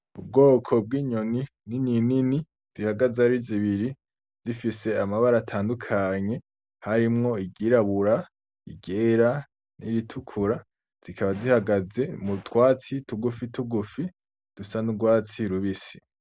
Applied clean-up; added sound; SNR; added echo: none; none; none; none.